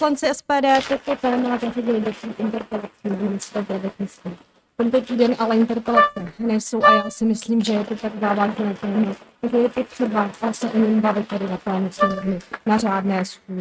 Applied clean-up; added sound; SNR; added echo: neural mask model RNNoise.